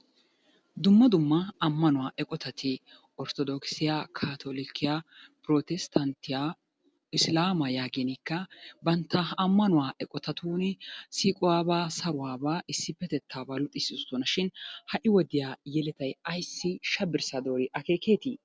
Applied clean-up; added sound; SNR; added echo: none; none; none; none.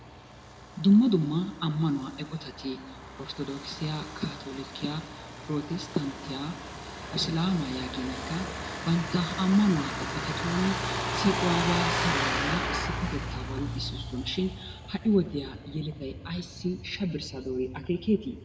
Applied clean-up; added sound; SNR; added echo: none; Truck; 5 dB; reverberation time 1.2 s.